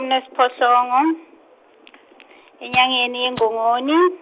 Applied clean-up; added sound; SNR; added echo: none; Rattle (instrument); 16 dB; none.